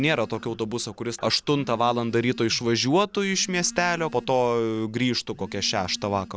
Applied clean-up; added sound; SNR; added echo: none; Telephone; 20 dB; none.